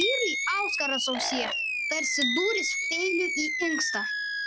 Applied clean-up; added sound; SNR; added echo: none; Animal + Bicycle bell; -2 dB; none.